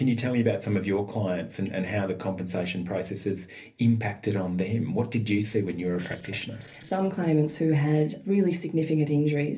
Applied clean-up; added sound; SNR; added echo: neural separator model SepFormer DNS4.